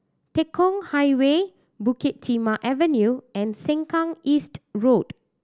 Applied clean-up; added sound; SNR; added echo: none; none; none; none.